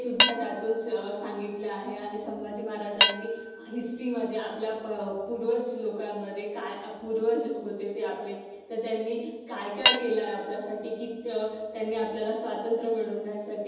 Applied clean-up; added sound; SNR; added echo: none; Cutlery, silverware / Dishes, pots, and pans; -2 dB; reverberation time 1.1 s.